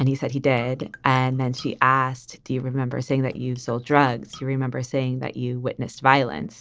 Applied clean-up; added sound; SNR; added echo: neural separator model SepFormer DNS4.